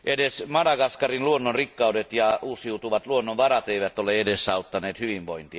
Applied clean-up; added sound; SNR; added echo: none; none; none; none.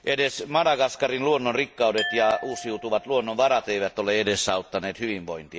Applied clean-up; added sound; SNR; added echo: none; Glass; 16 dB; none.